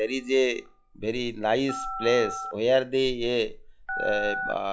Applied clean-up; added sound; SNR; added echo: classical method log-MMSE.